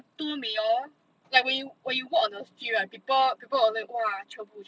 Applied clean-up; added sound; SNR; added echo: none; none; none; none.